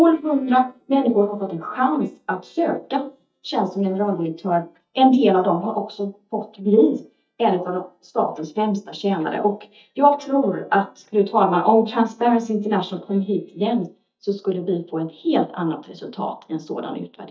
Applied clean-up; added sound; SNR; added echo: neural mask model DeepFilterNet 3.